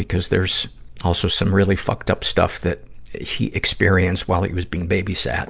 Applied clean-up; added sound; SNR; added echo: none; none; none; none.